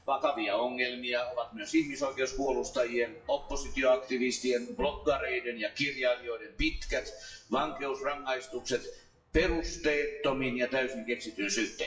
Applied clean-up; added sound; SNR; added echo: classical method WPE with log-MMSE.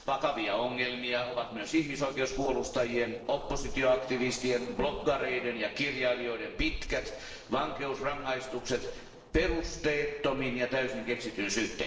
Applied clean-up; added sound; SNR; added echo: neural separator model SepFormer DNS4.